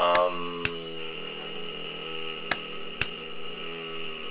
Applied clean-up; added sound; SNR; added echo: none; Clapping; 5 dB; reverberation time 0.2 s.